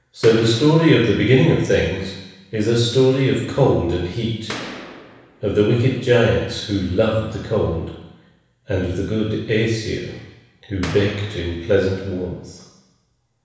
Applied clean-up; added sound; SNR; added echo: none; Boom; 14 dB; reverberation time 1.1 s.